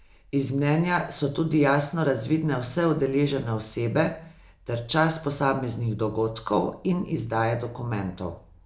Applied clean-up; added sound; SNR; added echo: none; none; none; none.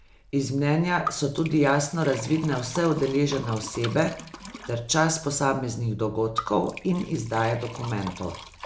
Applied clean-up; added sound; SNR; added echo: none; Liquid; 14 dB; none.